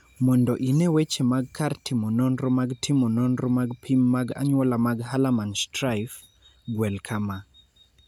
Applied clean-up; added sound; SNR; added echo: none; none; none; none.